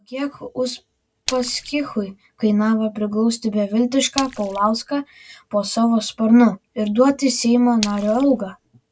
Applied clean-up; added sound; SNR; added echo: none; Splash, splatter; 14 dB; none.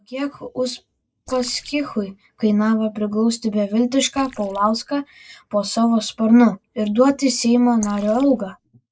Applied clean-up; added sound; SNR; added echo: neural mask model Resemble Enhance denoiser.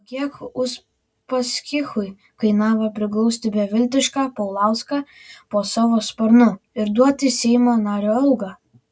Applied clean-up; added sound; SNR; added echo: none; none; none; none.